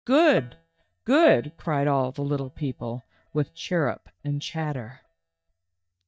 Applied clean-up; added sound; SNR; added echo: neural mask model DeepFilterNet 3.